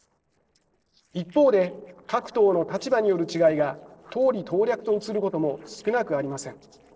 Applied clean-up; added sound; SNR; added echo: neural separator model SepFormer DNS4.